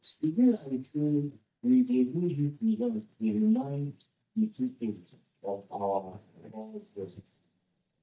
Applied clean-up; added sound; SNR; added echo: neural mask model DeepFilterNet 3.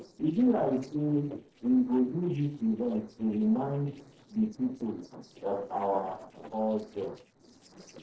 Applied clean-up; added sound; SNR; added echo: neural separator model SepFormer DNS4.